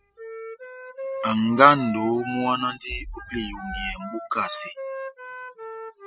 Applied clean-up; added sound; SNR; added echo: classical method spectral subtraction.